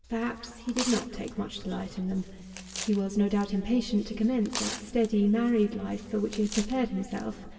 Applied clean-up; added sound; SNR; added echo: none; Tearing; 13 dB; reverberation time 2.0 s.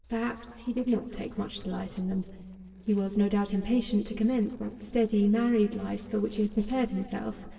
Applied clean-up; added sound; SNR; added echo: neural separator model SepFormer DNS4.